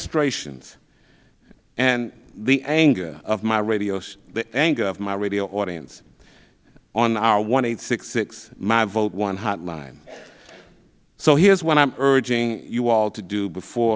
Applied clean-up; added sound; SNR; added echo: none; none; none; none.